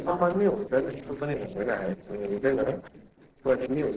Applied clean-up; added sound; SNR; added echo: neural separator model SepFormer DNS4.